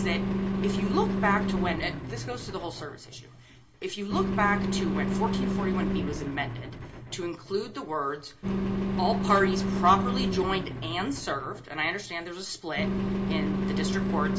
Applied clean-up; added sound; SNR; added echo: none; Engine; -1 dB; reverberation time 0.2 s.